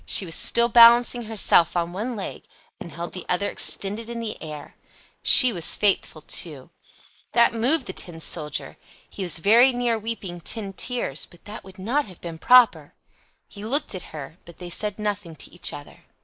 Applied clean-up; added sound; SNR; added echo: neural mask model Resemble Enhance denoiser.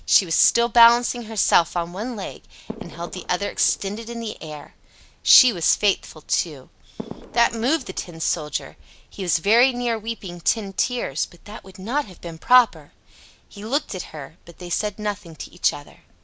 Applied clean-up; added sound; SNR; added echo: none; Fireworks; 16 dB; none.